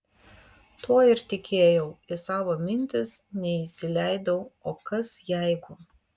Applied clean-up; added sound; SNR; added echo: none; none; none; none.